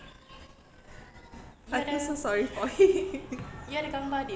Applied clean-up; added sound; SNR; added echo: none; none; none; none.